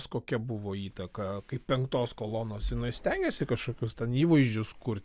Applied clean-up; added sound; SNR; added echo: none; none; none; none.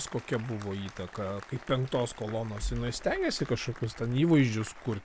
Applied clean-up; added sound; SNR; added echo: none; Applause; 19 dB; none.